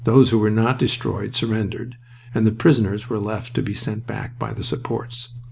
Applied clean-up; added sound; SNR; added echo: none; none; none; none.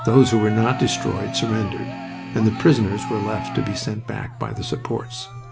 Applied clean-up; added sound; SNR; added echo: none; Cheering + Organ; 11 dB; none.